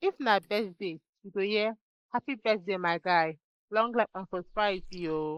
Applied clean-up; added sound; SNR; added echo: neural mask model Resemble Enhance denoiser.